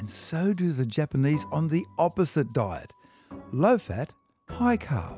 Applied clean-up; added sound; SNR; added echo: none; none; none; none.